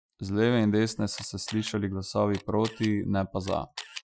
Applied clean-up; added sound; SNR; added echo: classical method Wiener filter.